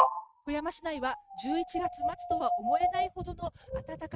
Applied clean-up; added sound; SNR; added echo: neural mask model RNNoise.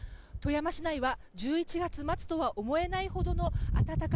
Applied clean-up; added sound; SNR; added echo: none; none; none; none.